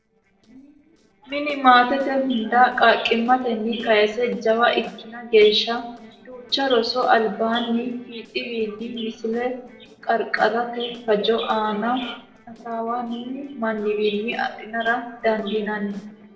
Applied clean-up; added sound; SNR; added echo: neural separator model SepFormer DNS4.